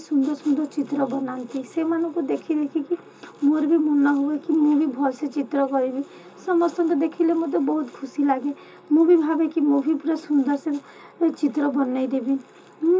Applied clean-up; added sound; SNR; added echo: none; none; none; reverberation time 0.2 s.